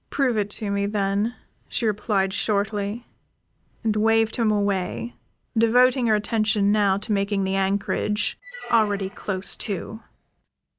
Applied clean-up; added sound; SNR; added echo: none; Squeak; 19 dB; none.